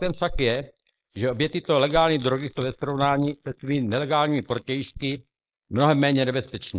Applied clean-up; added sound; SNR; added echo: neural mask model Resemble Enhance denoiser.